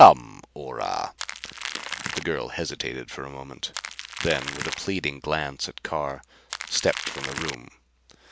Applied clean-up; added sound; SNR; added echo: none; Crackle; 9 dB; none.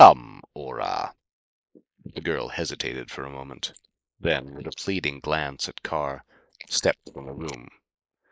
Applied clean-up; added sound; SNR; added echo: neural mask model Resemble Enhance denoiser.